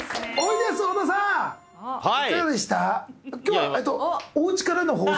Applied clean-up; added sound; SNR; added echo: none; none; none; none.